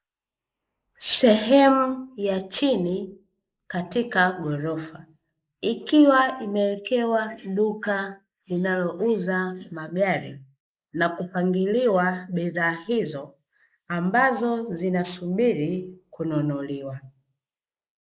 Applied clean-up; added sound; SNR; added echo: neural mask model Resemble Enhance denoiser.